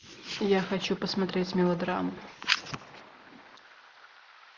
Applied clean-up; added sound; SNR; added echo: neural mask model Resemble Enhance denoiser.